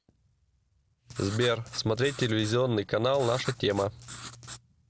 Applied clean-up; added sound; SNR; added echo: none; Writing; 14 dB; none.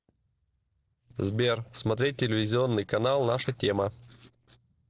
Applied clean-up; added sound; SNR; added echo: neural separator model SepFormer DNS4.